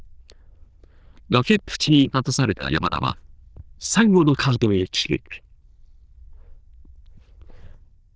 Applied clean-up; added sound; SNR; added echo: neural diffusion model UNIVERSE++.